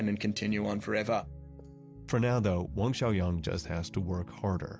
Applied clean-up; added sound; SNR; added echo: none; none; none; none.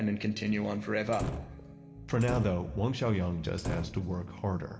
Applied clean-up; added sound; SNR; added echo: none; Slam; 8 dB; reverberation time 2.9 s.